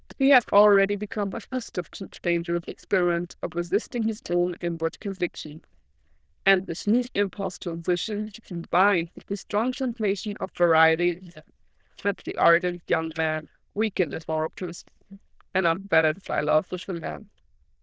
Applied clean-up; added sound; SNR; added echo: neural diffusion model UNIVERSE++.